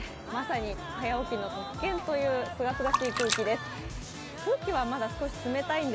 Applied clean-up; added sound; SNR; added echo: none; Splash, splatter; 5 dB; none.